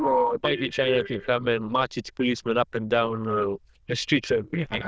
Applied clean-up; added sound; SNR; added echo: neural diffusion model UNIVERSE++.